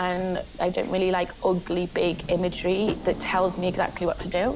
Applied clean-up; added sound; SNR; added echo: none; Subway, metro, underground; 12 dB; none.